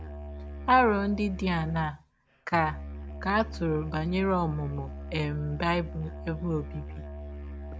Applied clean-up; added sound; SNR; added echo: none; Musical instrument; 9 dB; none.